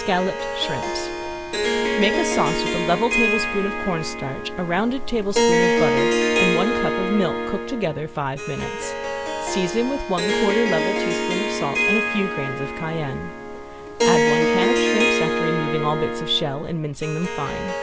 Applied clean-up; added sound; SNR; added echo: none; Harp; -2 dB; none.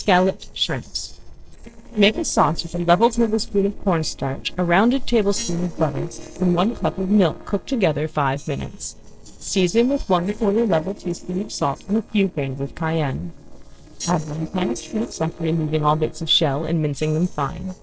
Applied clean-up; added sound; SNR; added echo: neural separator model SepFormer DNS4.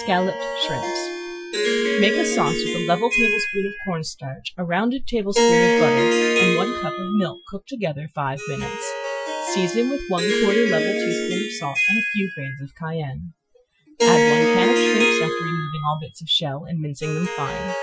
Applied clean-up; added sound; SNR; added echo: classical method Wiener filter.